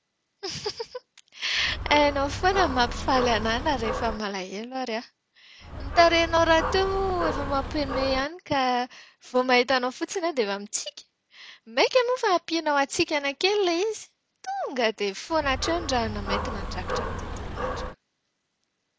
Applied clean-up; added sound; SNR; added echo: none; Dog; 5 dB; none.